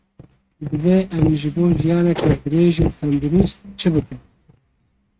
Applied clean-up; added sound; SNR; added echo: neural mask model RNNoise.